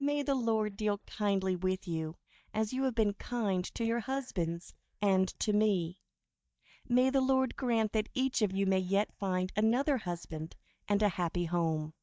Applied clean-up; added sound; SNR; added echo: neural mask model DeepFilterNet 3.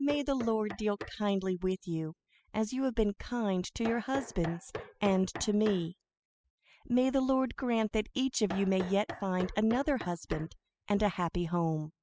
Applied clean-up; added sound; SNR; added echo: classical method spectral subtraction.